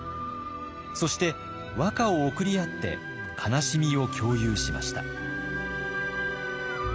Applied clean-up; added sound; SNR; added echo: none; Motorcycle; 13 dB; none.